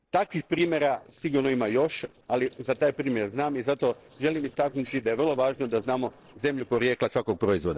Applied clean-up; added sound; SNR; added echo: neural separator model SepFormer DNS4.